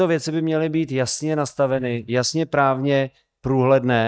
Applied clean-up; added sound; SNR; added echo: neural mask model DeepFilterNet 3.